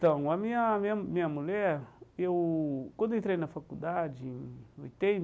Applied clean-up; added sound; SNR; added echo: none; none; none; none.